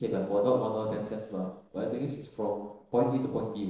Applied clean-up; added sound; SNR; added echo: neural separator model SepFormer DNS4.